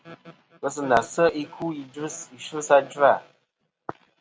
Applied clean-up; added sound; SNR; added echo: none; none; none; none.